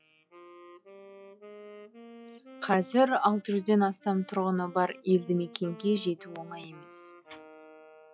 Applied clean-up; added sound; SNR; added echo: classical method log-MMSE.